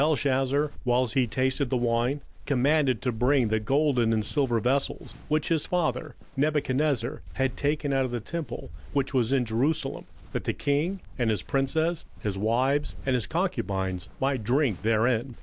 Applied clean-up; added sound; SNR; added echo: none; Walk, footsteps; 14 dB; none.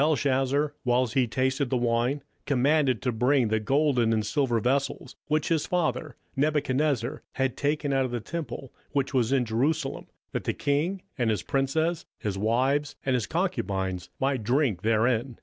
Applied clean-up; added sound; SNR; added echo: none; none; none; none.